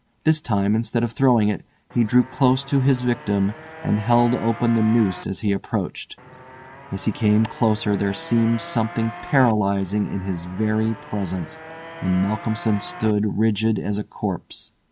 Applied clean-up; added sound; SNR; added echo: none; Motorcycle; 16 dB; none.